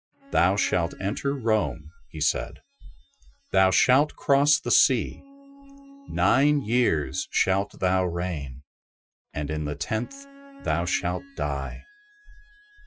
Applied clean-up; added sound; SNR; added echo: classical method Wiener filter.